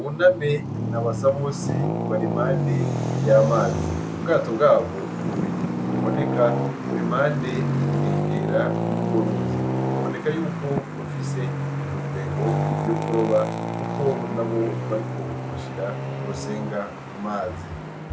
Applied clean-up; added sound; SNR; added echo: none; Traffic noise, roadway noise; 0 dB; none.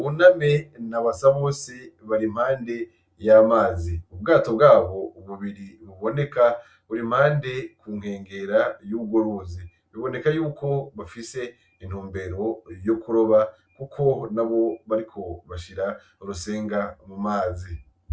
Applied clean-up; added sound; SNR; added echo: none; none; none; none.